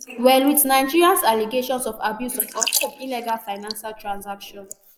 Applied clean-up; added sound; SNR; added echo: neural mask model Resemble Enhance denoiser.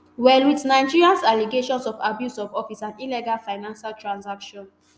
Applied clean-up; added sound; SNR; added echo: none; none; none; none.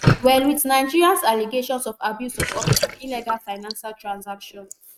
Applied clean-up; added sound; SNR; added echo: neural mask model RNNoise.